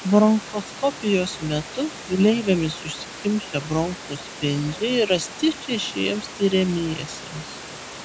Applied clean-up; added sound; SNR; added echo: none; Water; 13 dB; none.